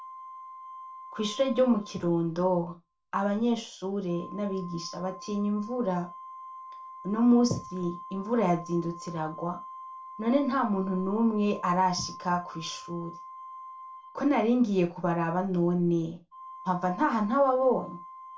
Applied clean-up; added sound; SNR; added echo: none; Organ; 16 dB; reverberation time 0.3 s.